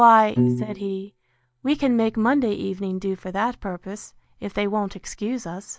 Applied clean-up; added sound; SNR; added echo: neural mask model DeepFilterNet 3.